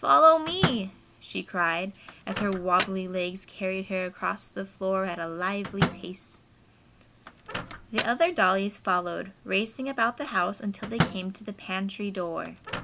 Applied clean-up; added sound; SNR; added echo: none; Microwave oven; 8 dB; none.